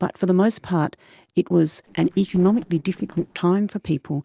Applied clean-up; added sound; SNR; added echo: neural separator model SepFormer DNS4.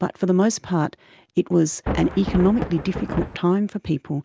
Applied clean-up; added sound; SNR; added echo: none; Thunder; 6 dB; none.